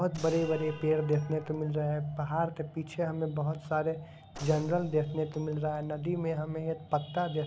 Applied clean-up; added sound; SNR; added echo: none; Gunshot, gunfire; 20 dB; none.